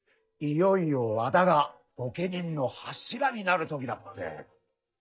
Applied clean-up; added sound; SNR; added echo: neural mask model DeepFilterNet 3.